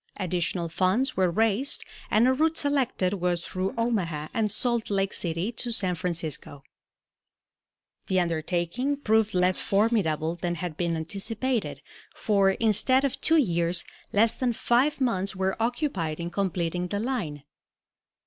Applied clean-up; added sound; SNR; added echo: neural separator model SepFormer DNS4.